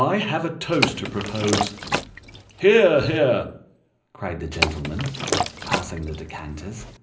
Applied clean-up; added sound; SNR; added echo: none; Liquid; 4 dB; reverberation time 0.5 s.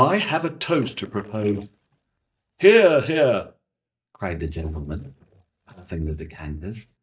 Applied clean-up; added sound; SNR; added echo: neural mask model DeepFilterNet 3.